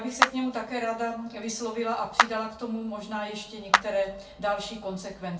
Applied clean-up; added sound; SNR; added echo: none; Clapping; -1 dB; reverberation time 0.4 s.